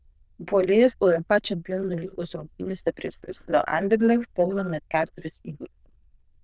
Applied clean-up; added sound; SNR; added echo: neural diffusion model UNIVERSE++.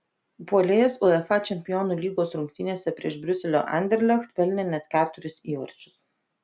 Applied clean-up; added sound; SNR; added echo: none; none; none; none.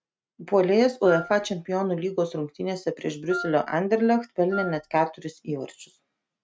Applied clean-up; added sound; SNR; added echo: neural mask model RNNoise.